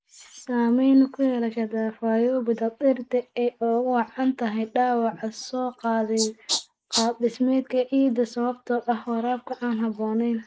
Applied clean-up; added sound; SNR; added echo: neural mask model Resemble Enhance denoiser.